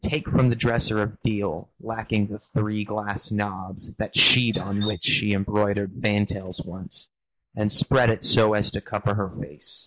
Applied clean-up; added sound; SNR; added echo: neural mask model Resemble Enhance denoiser.